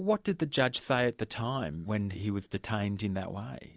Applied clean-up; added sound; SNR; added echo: none; none; none; none.